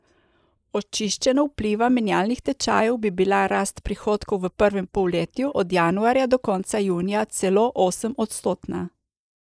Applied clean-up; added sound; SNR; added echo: neural mask model Resemble Enhance denoiser.